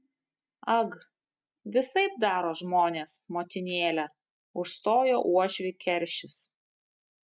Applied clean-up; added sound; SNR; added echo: none; none; none; none.